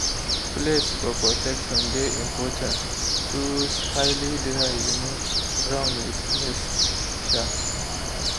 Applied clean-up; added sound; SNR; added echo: none; Bird; -5 dB; none.